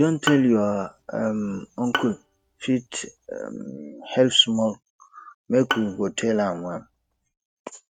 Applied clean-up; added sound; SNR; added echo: neural mask model RNNoise.